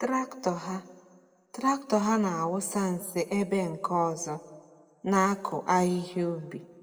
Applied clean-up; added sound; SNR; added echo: none; none; none; reverberation time 1.0 s.